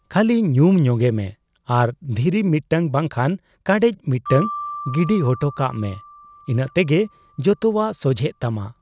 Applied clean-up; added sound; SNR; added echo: none; Marimba, xylophone; 16 dB; none.